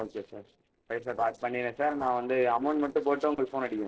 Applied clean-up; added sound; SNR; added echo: neural separator model SepFormer DNS4.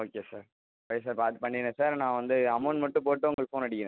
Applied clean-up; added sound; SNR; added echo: none; none; none; none.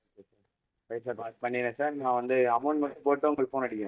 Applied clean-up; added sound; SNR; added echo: neural mask model DeepFilterNet 3.